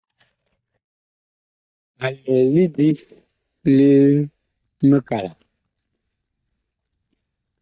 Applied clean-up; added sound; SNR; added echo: neural mask model DeepFilterNet 3.